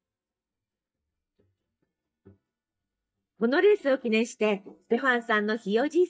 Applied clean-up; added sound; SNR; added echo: neural mask model DeepFilterNet 3.